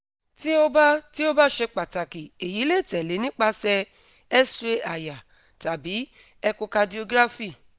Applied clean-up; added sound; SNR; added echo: none; none; none; none.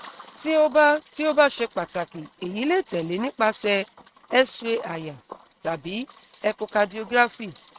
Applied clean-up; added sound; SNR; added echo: neural mask model RNNoise.